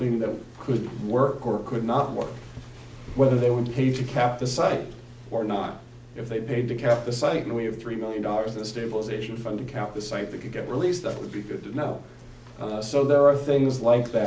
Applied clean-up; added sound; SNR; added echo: none; none; none; none.